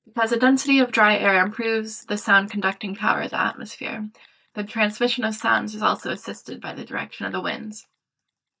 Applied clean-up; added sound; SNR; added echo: neural mask model DeepFilterNet 3.